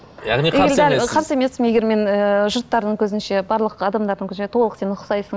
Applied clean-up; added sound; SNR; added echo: none; none; none; none.